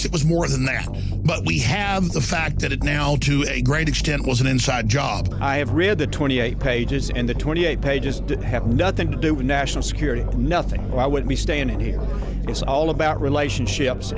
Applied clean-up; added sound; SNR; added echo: none; none; none; none.